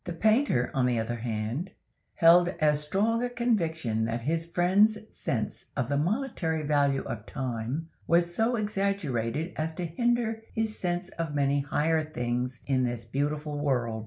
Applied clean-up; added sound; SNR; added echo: none; none; none; none.